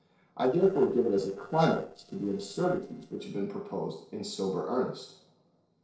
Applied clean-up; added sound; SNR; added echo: neural separator model SepFormer DNS4.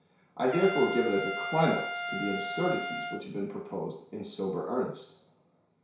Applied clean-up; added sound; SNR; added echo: none; Trumpet; 5 dB; reverberation time 0.6 s.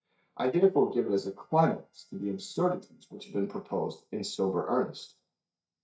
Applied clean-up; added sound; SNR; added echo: neural mask model DeepFilterNet 3.